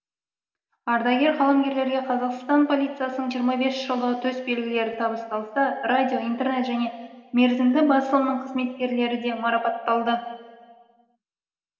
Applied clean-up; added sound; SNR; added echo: none; none; none; reverberation time 1.6 s.